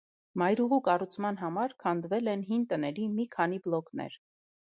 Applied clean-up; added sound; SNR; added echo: none; none; none; none.